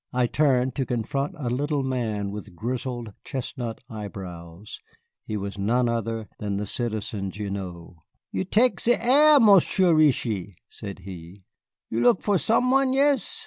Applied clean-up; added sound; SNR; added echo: none; none; none; none.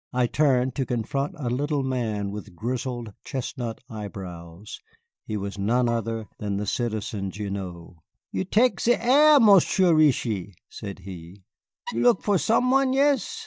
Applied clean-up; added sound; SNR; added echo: neural mask model DeepFilterNet 3.